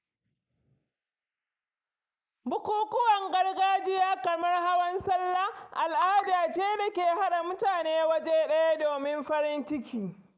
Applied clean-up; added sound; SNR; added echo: neural mask model Resemble Enhance denoiser.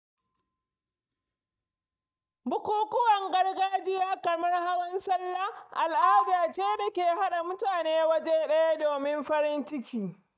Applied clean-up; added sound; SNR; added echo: neural mask model DeepFilterNet 3.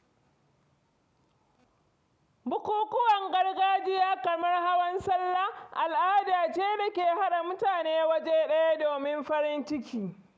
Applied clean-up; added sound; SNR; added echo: none; none; none; none.